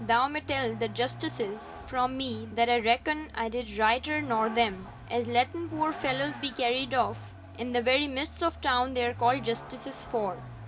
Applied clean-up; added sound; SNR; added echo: none; Vehicle; 14 dB; reverberation time 0.3 s.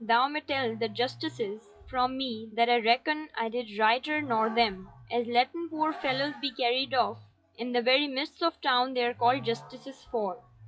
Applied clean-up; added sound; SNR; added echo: classical method WPE with log-MMSE.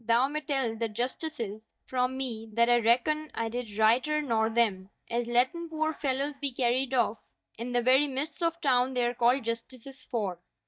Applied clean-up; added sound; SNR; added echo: neural mask model DeepFilterNet 3.